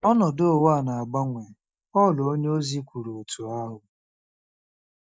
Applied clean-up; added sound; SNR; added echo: neural mask model DeepFilterNet 3.